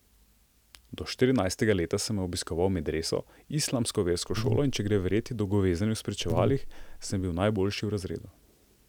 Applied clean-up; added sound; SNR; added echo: none; Buzz; 4 dB; none.